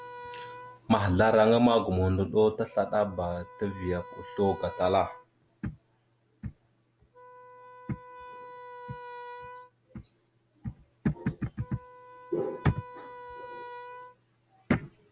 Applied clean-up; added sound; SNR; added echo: none; Wind instrument, woodwind instrument; 17 dB; none.